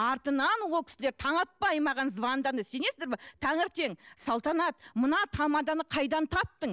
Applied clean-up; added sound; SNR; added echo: none; none; none; none.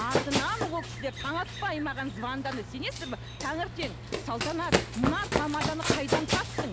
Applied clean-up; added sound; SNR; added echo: none; Run; -1 dB; none.